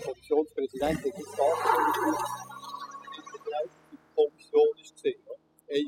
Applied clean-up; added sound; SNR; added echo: classical method spectral subtraction.